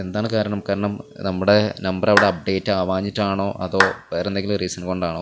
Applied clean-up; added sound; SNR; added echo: none; Clapping; 5 dB; none.